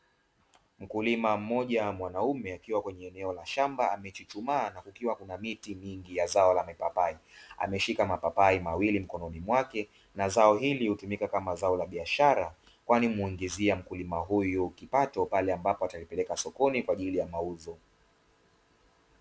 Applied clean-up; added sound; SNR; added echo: none; none; none; none.